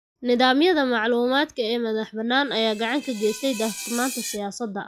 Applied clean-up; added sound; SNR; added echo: classical method log-MMSE.